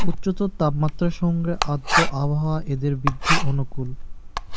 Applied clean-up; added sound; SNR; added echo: none; Writing; -1 dB; none.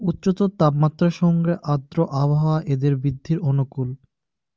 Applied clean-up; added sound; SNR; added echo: none; none; none; none.